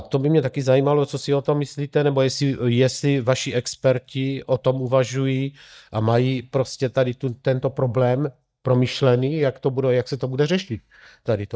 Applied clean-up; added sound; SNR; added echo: neural mask model DeepFilterNet 3.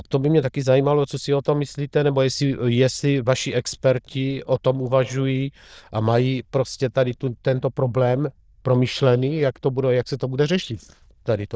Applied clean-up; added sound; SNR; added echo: neural diffusion model UNIVERSE++.